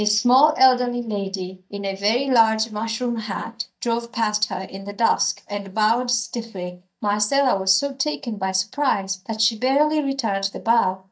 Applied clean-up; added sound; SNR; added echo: neural mask model DeepFilterNet 3.